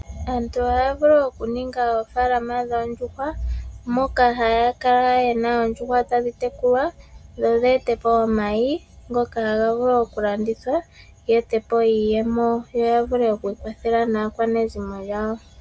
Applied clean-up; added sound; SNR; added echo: none; none; none; none.